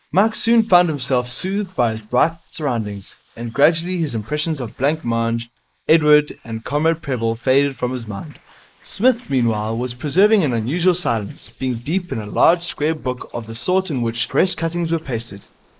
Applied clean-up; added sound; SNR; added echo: neural mask model Resemble Enhance denoiser.